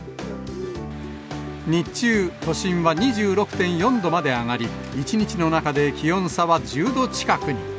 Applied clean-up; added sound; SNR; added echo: none; none; none; none.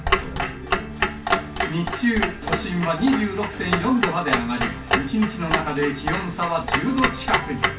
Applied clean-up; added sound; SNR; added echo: none; Clock; 1 dB; reverberation time 0.2 s.